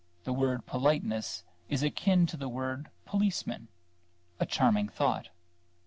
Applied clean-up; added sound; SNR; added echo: none; none; none; none.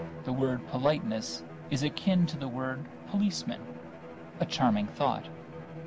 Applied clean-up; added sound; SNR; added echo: none; Bowed string instrument; 12 dB; none.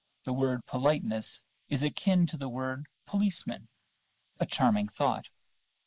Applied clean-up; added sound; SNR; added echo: neural mask model Resemble Enhance denoiser.